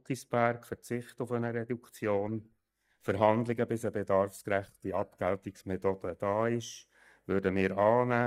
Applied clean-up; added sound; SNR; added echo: neural mask model DeepFilterNet 3.